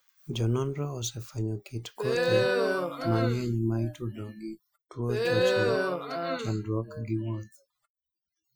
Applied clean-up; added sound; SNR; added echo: classical method Wiener filter.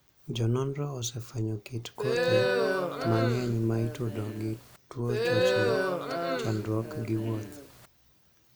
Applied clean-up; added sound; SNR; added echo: none; Crowd; -2 dB; none.